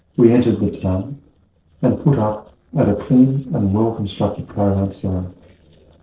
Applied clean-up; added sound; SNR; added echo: neural separator model SepFormer DNS4.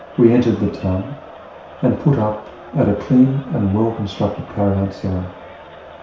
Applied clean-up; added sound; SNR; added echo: none; Crowd; 19 dB; reverberation time 0.6 s.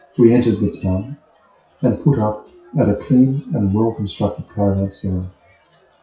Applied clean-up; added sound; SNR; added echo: classical method WPE with log-MMSE.